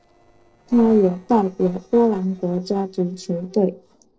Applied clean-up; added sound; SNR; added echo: neural separator model SepFormer DNS4.